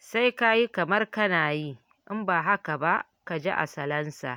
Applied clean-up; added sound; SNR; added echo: none; none; none; none.